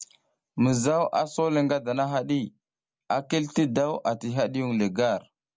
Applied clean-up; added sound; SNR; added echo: none; none; none; none.